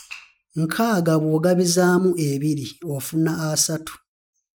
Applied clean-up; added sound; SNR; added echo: neural mask model Resemble Enhance denoiser.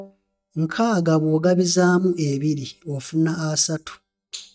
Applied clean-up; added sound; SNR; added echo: neural mask model DeepFilterNet 3.